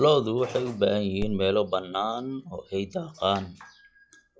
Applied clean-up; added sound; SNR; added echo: classical method log-MMSE.